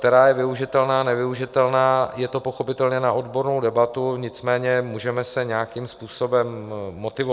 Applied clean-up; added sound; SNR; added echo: none; none; none; none.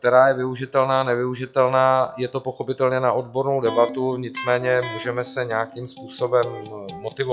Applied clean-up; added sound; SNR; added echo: classical method log-MMSE.